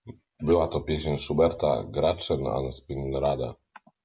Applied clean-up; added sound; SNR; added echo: none; none; none; none.